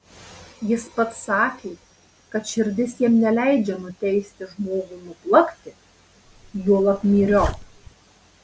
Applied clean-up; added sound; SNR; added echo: none; Zipper (clothing); 11 dB; none.